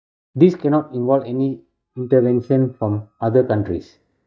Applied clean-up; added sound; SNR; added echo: neural mask model DeepFilterNet 3.